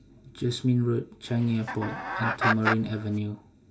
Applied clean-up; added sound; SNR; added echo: none; Chicken, rooster; 2 dB; reverberation time 0.2 s.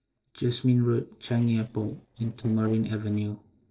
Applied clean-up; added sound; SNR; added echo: neural separator model SepFormer DNS4.